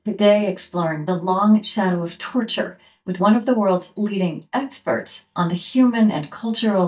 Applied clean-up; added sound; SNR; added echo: neural mask model DeepFilterNet 3.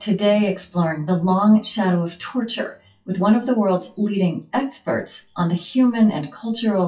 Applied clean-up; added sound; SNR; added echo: classical method WPE with log-MMSE.